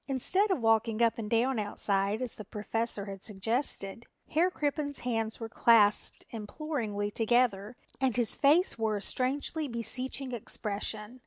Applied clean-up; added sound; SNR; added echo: none; none; none; none.